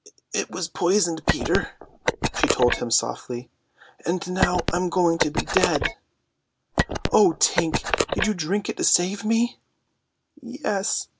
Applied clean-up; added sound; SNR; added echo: none; Telephone; 0 dB; none.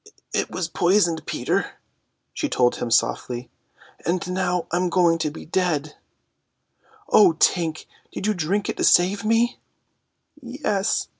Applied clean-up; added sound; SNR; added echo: none; none; none; none.